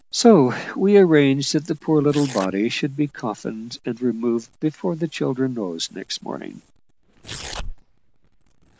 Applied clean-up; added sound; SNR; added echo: neural mask model Resemble Enhance denoiser.